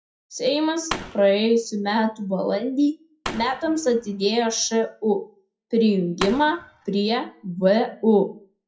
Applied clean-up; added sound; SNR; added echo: classical method WPE with log-MMSE.